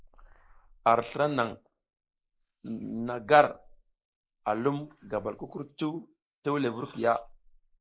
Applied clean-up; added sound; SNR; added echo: neural mask model Resemble Enhance denoiser.